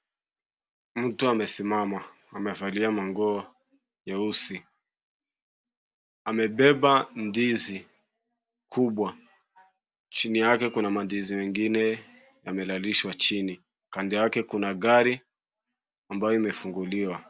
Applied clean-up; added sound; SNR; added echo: none; none; none; none.